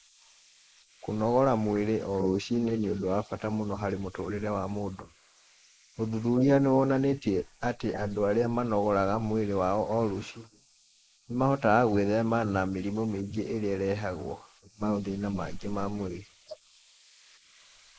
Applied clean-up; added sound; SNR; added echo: neural mask model Resemble Enhance denoiser.